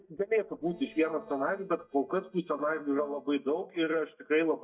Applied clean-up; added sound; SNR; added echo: neural mask model DeepFilterNet 3.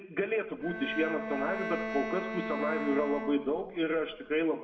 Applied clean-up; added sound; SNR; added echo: none; Bowed string instrument; 6 dB; reverberation time 0.7 s.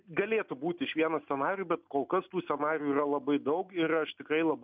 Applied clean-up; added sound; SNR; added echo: none; none; none; none.